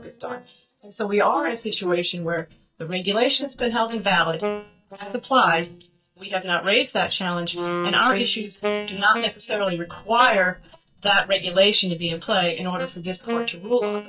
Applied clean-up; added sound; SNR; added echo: neural mask model DeepFilterNet 3.